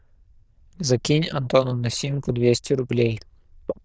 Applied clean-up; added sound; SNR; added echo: neural diffusion model UNIVERSE++.